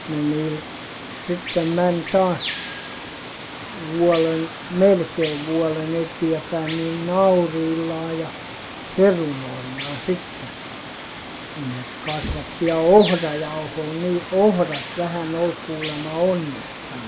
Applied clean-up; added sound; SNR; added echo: none; Water; 8 dB; none.